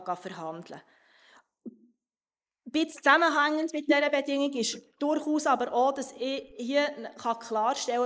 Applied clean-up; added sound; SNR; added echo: neural mask model Resemble Enhance denoiser.